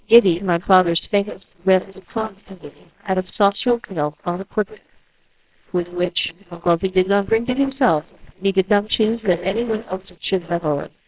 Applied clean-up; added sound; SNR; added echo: neural separator model SepFormer WHAMR!.